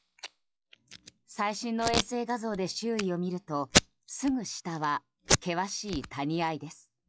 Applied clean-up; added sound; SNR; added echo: classical method log-MMSE.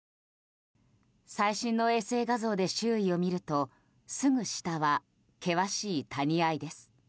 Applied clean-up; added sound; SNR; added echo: none; none; none; none.